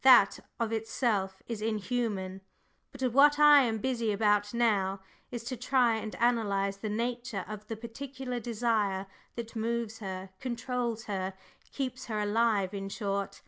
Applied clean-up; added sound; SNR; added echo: none; none; none; none.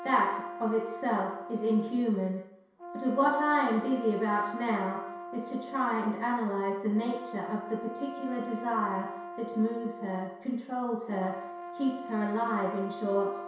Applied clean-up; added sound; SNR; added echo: none; Brass instrument; 11 dB; reverberation time 0.7 s.